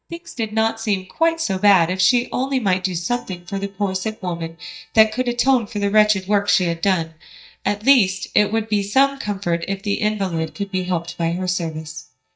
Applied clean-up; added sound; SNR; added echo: neural mask model DeepFilterNet 3.